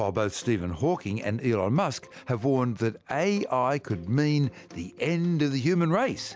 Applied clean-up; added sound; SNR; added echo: none; none; none; none.